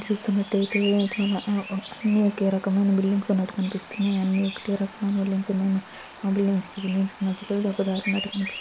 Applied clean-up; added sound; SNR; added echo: none; Bird vocalization, bird call, bird song; 14 dB; none.